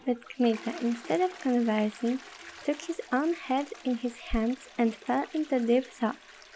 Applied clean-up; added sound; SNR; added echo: none; Toilet flush; 19 dB; none.